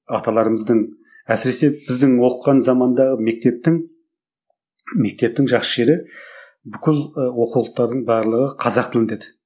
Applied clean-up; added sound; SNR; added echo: none; none; none; none.